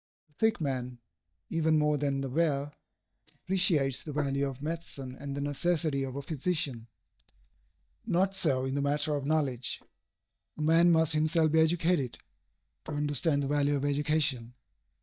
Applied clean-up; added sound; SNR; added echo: neural mask model DeepFilterNet 3.